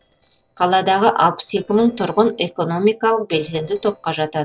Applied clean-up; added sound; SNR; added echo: neural separator model SepFormer DNS4.